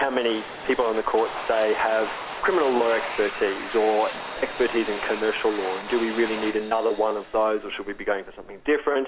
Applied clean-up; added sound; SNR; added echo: none; Domestic sounds, home sounds; 11 dB; none.